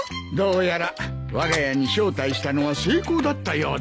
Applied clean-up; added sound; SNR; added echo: none; Fire; 17 dB; none.